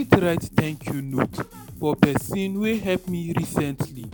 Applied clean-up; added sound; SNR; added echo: none; Drum kit; 18 dB; none.